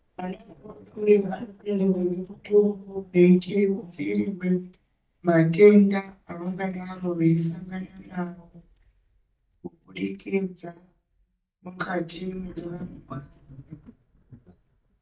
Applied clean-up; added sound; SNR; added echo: neural mask model DeepFilterNet 3.